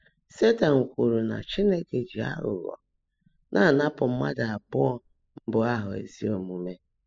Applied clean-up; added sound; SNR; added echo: classical method spectral subtraction.